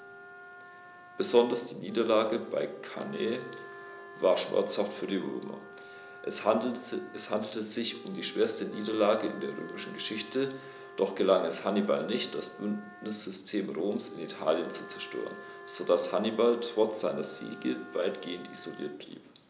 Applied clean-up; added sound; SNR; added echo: none; Wind instrument, woodwind instrument + Wind instrument, woodwind instrument; 17 dB; none.